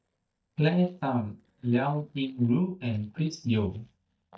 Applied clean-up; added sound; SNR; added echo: neural mask model DeepFilterNet 3.